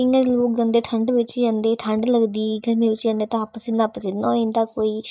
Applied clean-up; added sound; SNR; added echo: neural mask model DeepFilterNet 3.